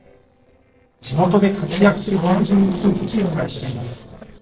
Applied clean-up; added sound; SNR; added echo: neural separator model SepFormer DNS4.